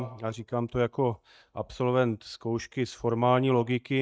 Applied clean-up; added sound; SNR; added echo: neural mask model DeepFilterNet 3.